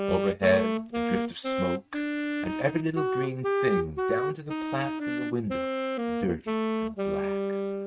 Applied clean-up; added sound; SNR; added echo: neural mask model RNNoise.